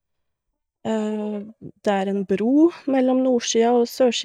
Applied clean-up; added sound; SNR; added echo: neural mask model DeepFilterNet 3.